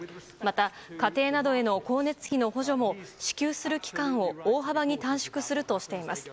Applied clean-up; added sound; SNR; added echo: none; none; none; none.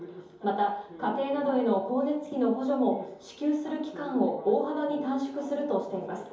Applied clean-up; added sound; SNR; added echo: none; none; none; reverberation time 2.8 s.